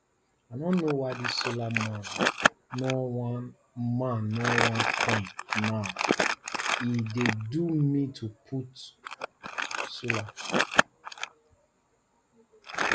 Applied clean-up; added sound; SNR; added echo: none; Crumpling, crinkling; 0 dB; none.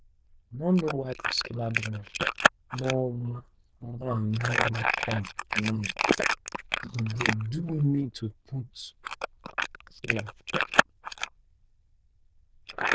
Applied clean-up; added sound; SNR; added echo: neural diffusion model UNIVERSE++.